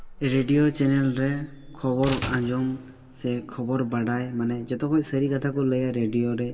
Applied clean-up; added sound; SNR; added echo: none; Slam; 16 dB; reverberation time 1.6 s.